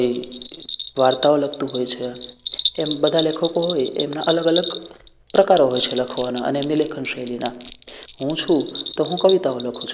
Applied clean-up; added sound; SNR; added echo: none; Bell; 8 dB; none.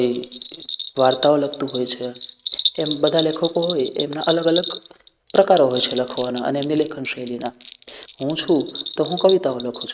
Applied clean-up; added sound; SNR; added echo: neural mask model RNNoise.